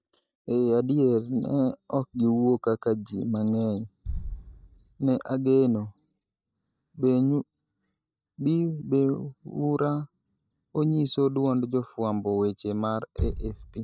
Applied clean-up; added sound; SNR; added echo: neural mask model DeepFilterNet 3.